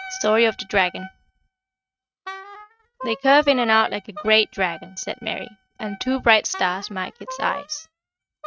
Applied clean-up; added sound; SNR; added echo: neural mask model RNNoise.